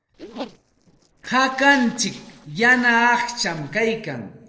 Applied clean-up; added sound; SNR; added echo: neural separator model SepFormer DNS4.